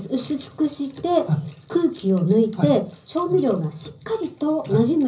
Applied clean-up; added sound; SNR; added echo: none; none; none; reverberation time 0.5 s.